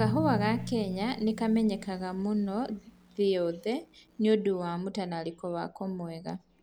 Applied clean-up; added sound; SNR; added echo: none; Drum; 10 dB; none.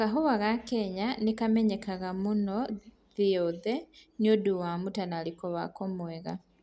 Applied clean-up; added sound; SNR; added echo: none; none; none; none.